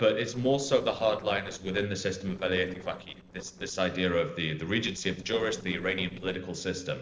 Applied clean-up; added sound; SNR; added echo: neural separator model SepFormer DNS4.